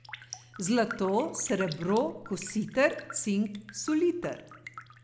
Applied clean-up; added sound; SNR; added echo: none; Raindrop; 16 dB; none.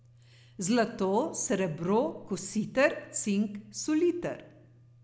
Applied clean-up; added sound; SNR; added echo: none; none; none; none.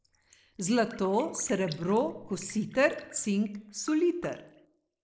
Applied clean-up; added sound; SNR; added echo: neural mask model Resemble Enhance denoiser.